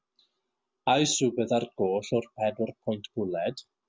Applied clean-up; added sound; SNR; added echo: none; none; none; none.